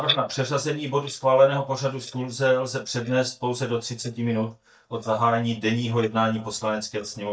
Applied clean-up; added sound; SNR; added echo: neural mask model DeepFilterNet 3.